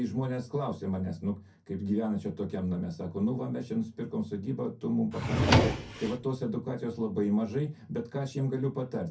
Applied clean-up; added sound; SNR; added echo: none; Drawer open or close; -4 dB; reverberation time 0.3 s.